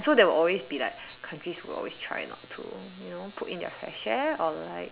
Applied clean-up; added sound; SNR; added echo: none; none; none; none.